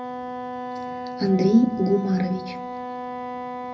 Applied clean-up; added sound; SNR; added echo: none; Wind instrument, woodwind instrument; 8 dB; reverberation time 0.4 s.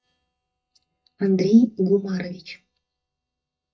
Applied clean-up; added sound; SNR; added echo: neural mask model DeepFilterNet 3.